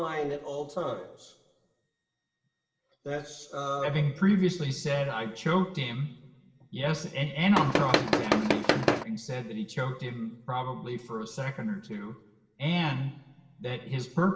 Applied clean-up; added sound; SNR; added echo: none; Tools; -5 dB; reverberation time 0.9 s.